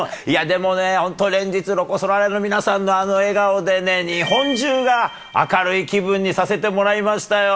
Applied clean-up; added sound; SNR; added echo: none; none; none; none.